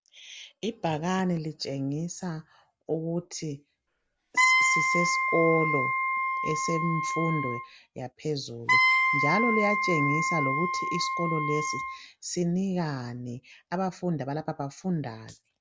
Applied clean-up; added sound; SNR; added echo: none; Wind instrument, woodwind instrument; -4 dB; none.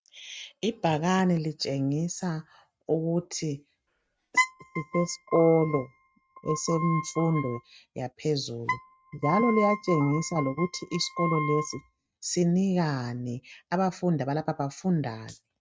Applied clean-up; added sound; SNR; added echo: neural mask model RNNoise.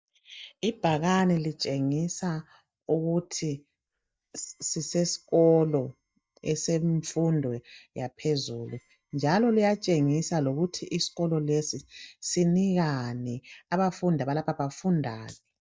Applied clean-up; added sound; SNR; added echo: neural mask model DeepFilterNet 3.